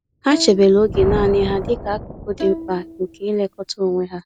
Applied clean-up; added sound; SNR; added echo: none; Thunder + Bowed string instrument; 10 dB; none.